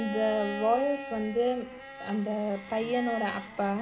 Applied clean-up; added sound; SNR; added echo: none; Bowed string instrument; 10 dB; none.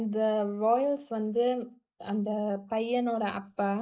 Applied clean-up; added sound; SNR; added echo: neural mask model Resemble Enhance denoiser.